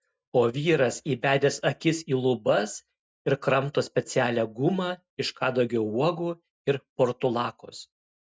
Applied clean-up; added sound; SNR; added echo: none; none; none; none.